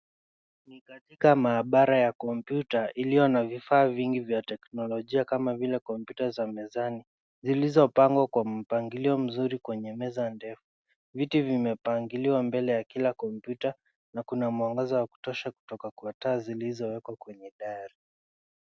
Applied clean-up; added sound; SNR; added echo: none; none; none; none.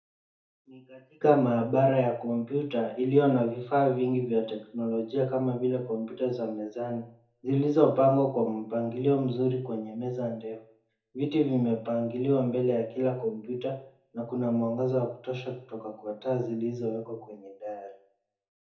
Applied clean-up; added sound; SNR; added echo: none; none; none; reverberation time 0.6 s.